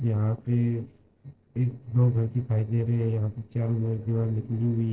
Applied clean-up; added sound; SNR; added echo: neural separator model SepFormer DNS4.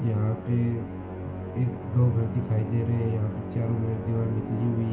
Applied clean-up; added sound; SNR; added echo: none; Musical instrument; 7 dB; reverberation time 0.4 s.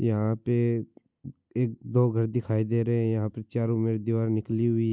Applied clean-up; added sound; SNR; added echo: none; none; none; none.